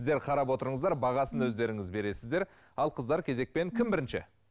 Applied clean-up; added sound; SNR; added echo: none; Brass instrument; 7 dB; none.